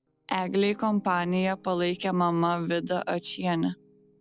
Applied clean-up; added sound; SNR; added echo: neural separator model SepFormer DNS4.